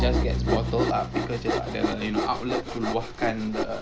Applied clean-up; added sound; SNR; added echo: none; Bowed string instrument + Sawing; -1 dB; none.